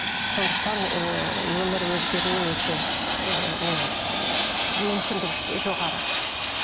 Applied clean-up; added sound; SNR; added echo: none; Fixed-wing aircraft, airplane; -4 dB; none.